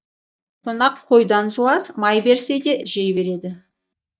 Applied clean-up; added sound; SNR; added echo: neural mask model DeepFilterNet 3.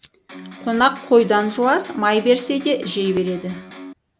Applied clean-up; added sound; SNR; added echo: none; Electric guitar; 17 dB; none.